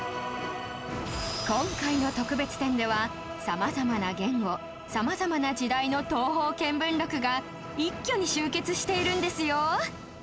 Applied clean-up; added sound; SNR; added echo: none; none; none; none.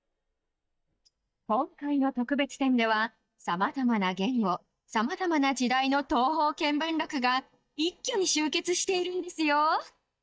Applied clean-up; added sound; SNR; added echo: neural mask model DeepFilterNet 3.